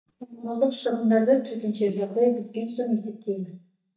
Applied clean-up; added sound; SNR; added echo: neural mask model DeepFilterNet 3.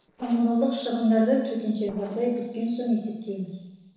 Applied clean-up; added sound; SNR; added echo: neural separator model SepFormer DNS4.